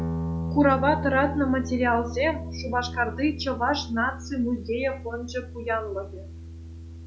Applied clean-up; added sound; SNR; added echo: none; Guitar; 7 dB; none.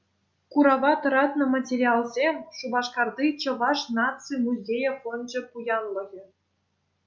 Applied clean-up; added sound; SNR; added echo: none; none; none; none.